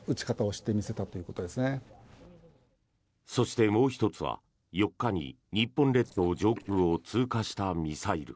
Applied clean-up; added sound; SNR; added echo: neural separator model SepFormer DNS4.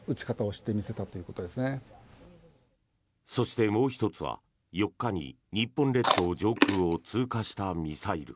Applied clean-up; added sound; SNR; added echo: none; Chewing, mastication; -2 dB; none.